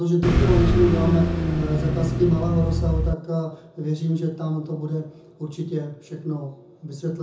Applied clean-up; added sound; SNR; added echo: none; Car; -3 dB; reverberation time 0.5 s.